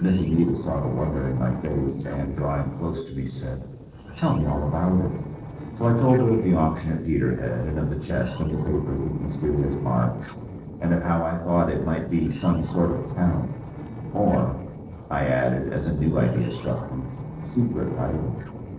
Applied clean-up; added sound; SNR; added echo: neural separator model SepFormer DNS4.